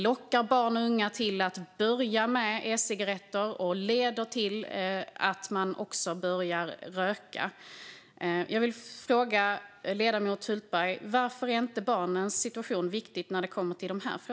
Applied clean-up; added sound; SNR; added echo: none; none; none; none.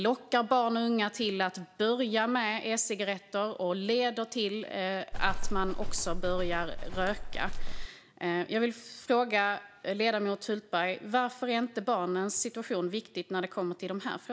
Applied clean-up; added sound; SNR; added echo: none; Livestock, farm animals, working animals; -1 dB; none.